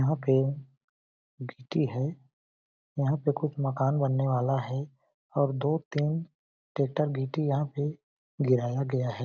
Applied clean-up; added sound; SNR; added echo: none; none; none; none.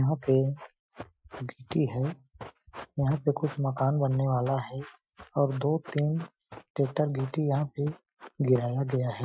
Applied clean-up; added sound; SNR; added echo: classical method Wiener filter.